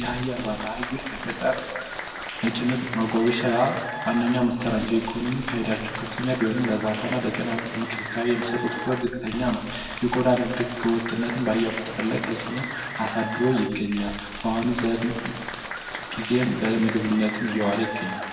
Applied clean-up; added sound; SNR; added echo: none; Applause; 7 dB; reverberation time 1.1 s.